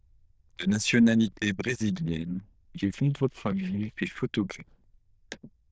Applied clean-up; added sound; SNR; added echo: neural diffusion model UNIVERSE++.